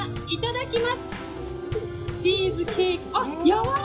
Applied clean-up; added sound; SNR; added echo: none; Bass drum / Snare drum / Drum kit; 10 dB; reverberation time 0.2 s.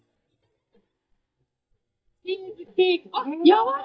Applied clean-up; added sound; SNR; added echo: neural mask model DeepFilterNet 3.